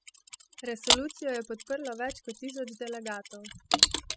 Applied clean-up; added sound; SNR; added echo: classical method spectral subtraction.